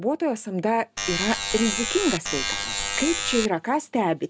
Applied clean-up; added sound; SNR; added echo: none; Alarm; 2 dB; none.